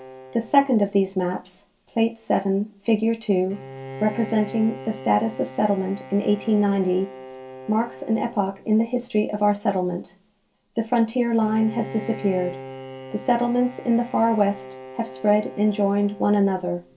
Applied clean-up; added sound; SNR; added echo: none; Bowed string instrument; 17 dB; reverberation time 0.2 s.